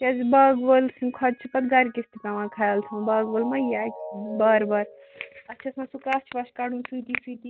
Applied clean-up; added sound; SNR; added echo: neural mask model RNNoise.